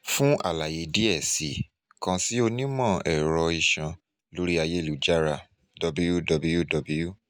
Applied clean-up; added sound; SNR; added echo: none; none; none; none.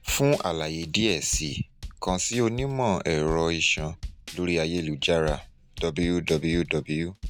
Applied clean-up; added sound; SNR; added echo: none; Drum / Drum kit; 13 dB; none.